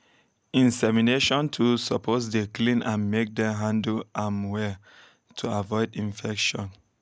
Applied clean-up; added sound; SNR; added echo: none; none; none; none.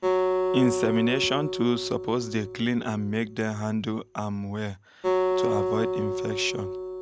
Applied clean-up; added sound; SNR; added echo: none; Acoustic guitar; 1 dB; none.